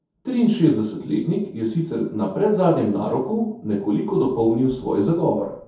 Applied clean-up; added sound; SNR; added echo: none; none; none; reverberation time 0.6 s.